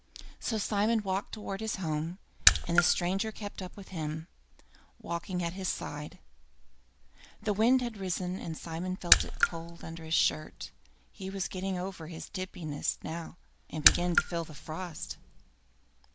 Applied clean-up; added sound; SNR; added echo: none; Raindrop / Splash, splatter; -3 dB; none.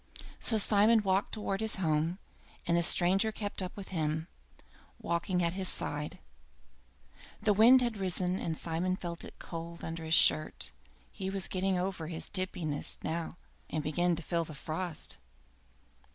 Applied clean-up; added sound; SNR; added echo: none; none; none; none.